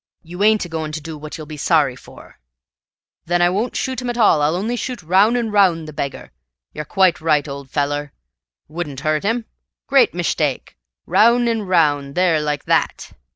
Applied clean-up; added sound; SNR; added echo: none; none; none; none.